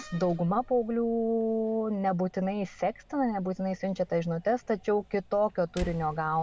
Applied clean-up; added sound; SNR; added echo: none; Slam; 18 dB; none.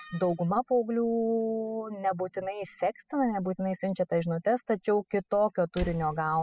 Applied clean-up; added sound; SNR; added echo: classical method spectral subtraction.